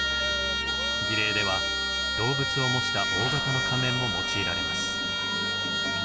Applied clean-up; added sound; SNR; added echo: none; Trumpet; -3 dB; none.